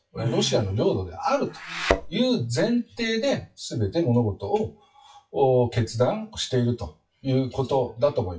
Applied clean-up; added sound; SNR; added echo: classical method WPE with log-MMSE.